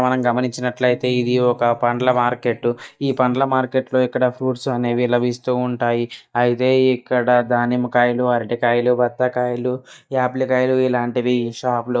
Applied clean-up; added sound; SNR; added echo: neural mask model DeepFilterNet 3.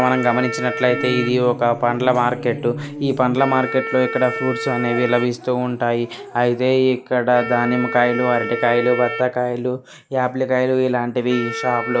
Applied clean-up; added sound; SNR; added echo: none; Wind instrument, woodwind instrument + Musical instrument; 10 dB; none.